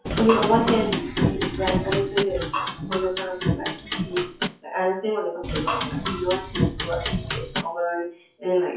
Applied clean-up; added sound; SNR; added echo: classical method WPE with log-MMSE.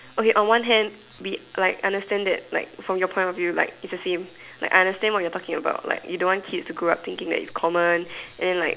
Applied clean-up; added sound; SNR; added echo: none; none; none; none.